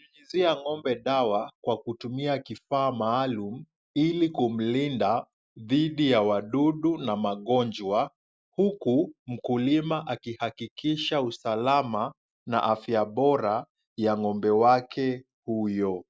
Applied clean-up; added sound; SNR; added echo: none; none; none; none.